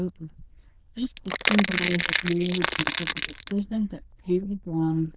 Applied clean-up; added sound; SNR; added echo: neural diffusion model UNIVERSE++.